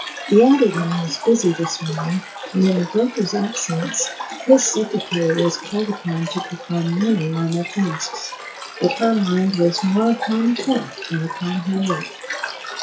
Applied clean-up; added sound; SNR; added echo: classical method WPE with log-MMSE.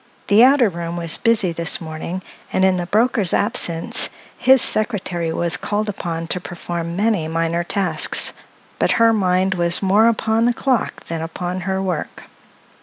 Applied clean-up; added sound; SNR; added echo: none; none; none; none.